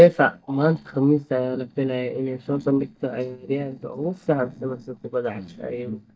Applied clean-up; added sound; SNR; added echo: neural mask model DeepFilterNet 3.